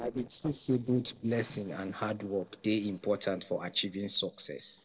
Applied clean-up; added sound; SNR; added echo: neural separator model SepFormer DNS4.